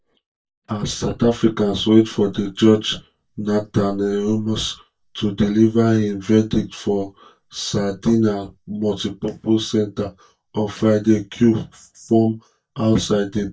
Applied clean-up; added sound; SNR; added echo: neural mask model DeepFilterNet 3.